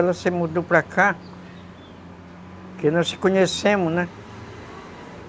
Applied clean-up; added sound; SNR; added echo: none; none; none; none.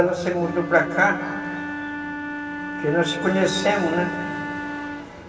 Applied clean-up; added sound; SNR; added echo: none; Wind instrument, woodwind instrument; 7 dB; reverberation time 2.7 s.